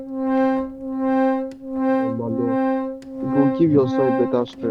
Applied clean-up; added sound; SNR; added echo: none; Organ; -2 dB; none.